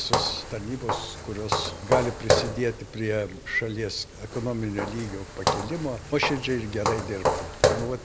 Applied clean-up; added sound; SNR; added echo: none; Walk, footsteps; -1 dB; none.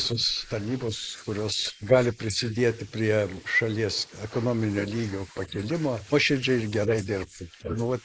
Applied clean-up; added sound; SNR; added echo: neural mask model Resemble Enhance denoiser.